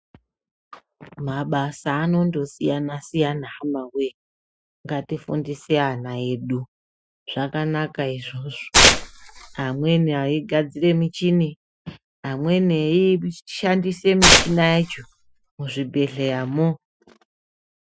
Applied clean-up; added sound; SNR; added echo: classical method Wiener filter.